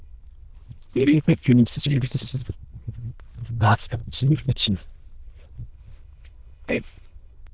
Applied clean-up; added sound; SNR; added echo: neural diffusion model UNIVERSE++.